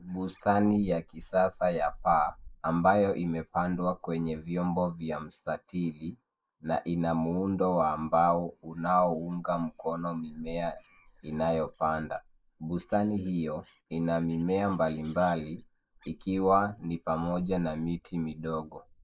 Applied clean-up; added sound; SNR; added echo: neural mask model Resemble Enhance denoiser.